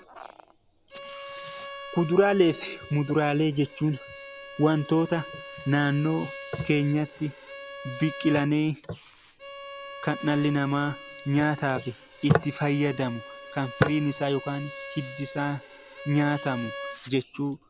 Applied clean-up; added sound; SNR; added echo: none; Bowed string instrument; 15 dB; none.